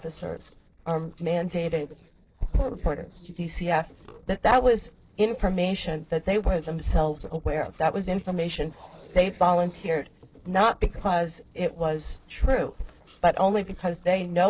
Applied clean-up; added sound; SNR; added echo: neural separator model SepFormer DNS4.